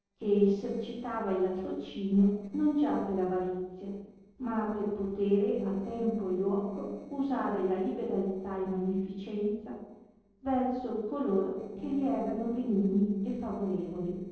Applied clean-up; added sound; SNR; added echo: neural separator model SepFormer DNS4.